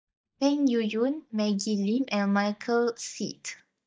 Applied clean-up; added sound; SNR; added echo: neural mask model DeepFilterNet 3.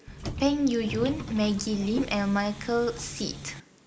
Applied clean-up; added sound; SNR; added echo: none; Subway, metro, underground; 10 dB; none.